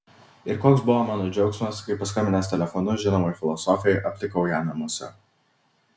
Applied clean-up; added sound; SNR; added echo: none; none; none; none.